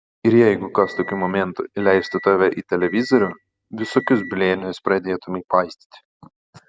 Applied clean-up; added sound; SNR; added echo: none; Microwave oven; 17 dB; none.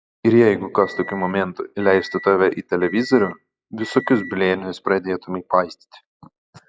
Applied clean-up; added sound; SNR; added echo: classical method log-MMSE.